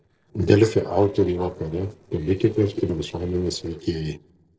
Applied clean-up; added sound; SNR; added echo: neural separator model SepFormer DNS4.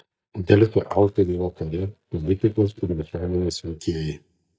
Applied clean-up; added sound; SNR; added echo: neural mask model DeepFilterNet 3.